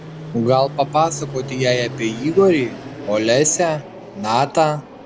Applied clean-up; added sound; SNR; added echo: none; Fixed-wing aircraft, airplane; 13 dB; none.